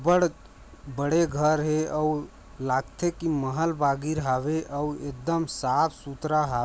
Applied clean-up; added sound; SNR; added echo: none; none; none; none.